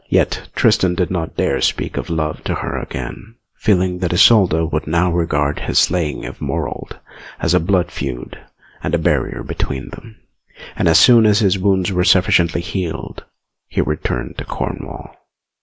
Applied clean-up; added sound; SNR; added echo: none; none; none; none.